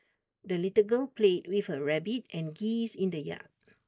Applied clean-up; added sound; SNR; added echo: neural mask model DeepFilterNet 3.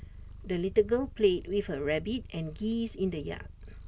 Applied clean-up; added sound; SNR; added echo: none; Purr; 14 dB; none.